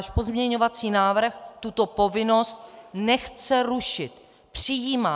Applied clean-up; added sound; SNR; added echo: none; none; none; none.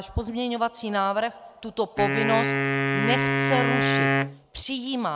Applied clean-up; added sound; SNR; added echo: none; Wind instrument, woodwind instrument; -2 dB; none.